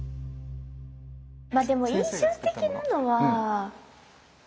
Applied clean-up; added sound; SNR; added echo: none; none; none; none.